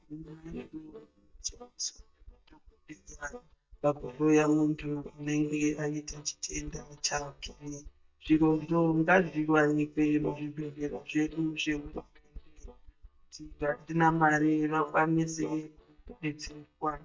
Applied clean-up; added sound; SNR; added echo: neural mask model DeepFilterNet 3.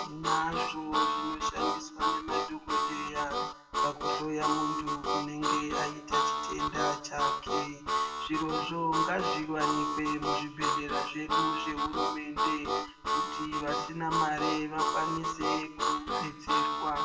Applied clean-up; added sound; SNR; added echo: none; Harmonica; -4 dB; reverberation time 0.7 s.